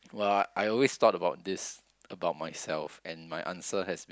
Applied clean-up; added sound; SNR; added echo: none; none; none; none.